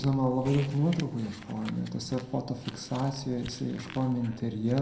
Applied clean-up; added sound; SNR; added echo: none; Crumpling, crinkling; 18 dB; reverberation time 0.2 s.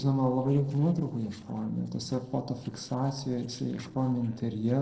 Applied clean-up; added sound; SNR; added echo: neural separator model SepFormer DNS4.